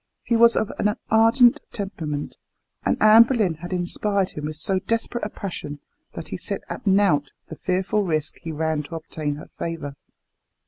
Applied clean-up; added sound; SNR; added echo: none; none; none; none.